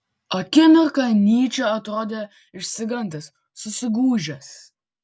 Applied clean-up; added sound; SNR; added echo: none; none; none; none.